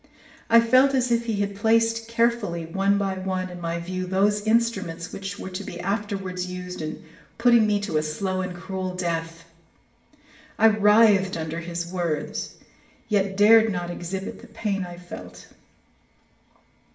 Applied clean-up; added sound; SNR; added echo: none; none; none; reverberation time 0.6 s.